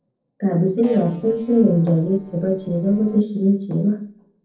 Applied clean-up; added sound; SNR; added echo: neural separator model SepFormer DNS4.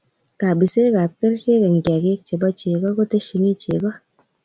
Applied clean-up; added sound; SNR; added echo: none; none; none; none.